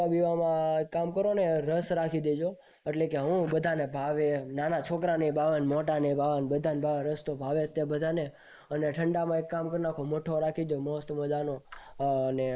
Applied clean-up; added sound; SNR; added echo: neural mask model Resemble Enhance denoiser.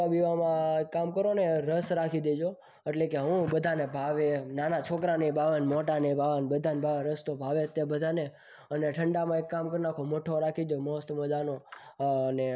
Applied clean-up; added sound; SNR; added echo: none; none; none; none.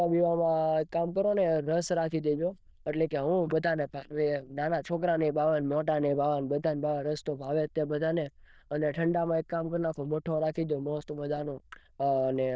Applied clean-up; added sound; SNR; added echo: neural diffusion model UNIVERSE++.